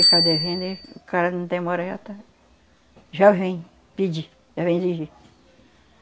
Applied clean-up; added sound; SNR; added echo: none; Bicycle bell; 4 dB; none.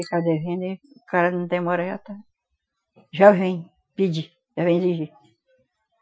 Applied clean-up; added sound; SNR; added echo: classical method Wiener filter.